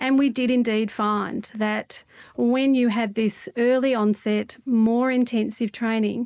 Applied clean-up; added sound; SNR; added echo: neural mask model Resemble Enhance denoiser.